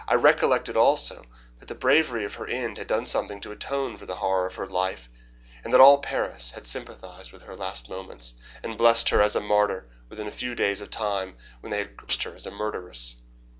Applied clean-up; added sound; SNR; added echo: none; none; none; none.